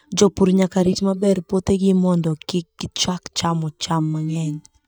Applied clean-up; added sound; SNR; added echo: neural mask model DeepFilterNet 3.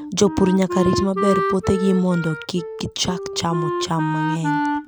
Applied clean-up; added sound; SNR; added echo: none; Wind instrument, woodwind instrument; 4 dB; none.